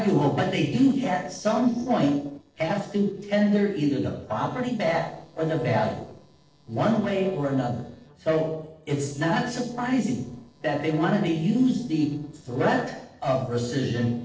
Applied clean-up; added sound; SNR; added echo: neural separator model SepFormer DNS4.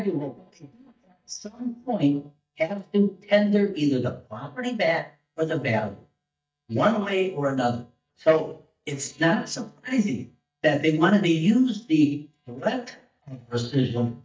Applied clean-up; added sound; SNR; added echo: neural mask model DeepFilterNet 3.